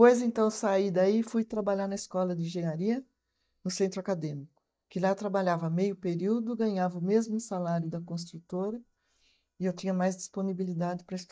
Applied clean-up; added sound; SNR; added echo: neural mask model DeepFilterNet 3.